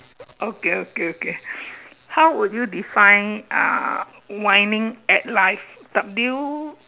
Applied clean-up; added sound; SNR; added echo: none; none; none; none.